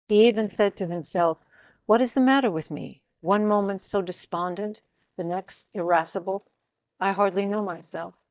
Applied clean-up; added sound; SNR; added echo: neural mask model DeepFilterNet 3.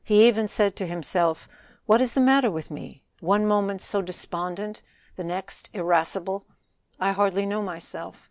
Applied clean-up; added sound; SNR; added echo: none; none; none; none.